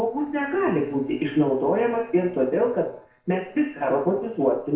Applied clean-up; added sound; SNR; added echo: neural separator model SepFormer DNS4.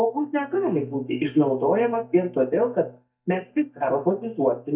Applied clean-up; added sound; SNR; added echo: neural mask model DeepFilterNet 3.